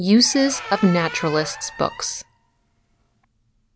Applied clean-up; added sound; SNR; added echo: none; Squeak; 14 dB; none.